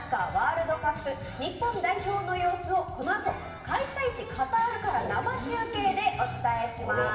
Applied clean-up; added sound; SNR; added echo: none; none; none; reverberation time 1.4 s.